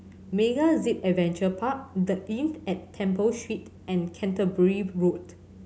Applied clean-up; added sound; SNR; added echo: none; none; none; none.